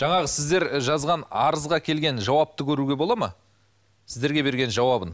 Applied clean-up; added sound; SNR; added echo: none; none; none; none.